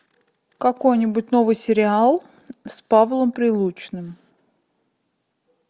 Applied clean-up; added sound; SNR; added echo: none; none; none; none.